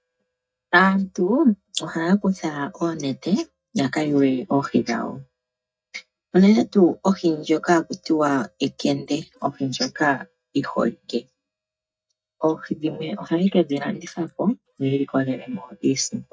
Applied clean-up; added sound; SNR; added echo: neural mask model DeepFilterNet 3.